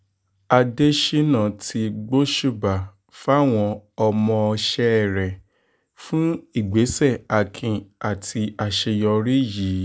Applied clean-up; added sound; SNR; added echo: none; none; none; none.